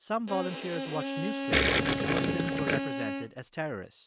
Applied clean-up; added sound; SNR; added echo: none; Bowed string instrument + Gurgling; -5 dB; none.